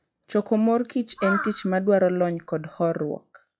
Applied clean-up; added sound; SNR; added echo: classical method log-MMSE.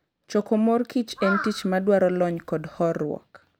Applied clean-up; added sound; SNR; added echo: none; Crow; 10 dB; none.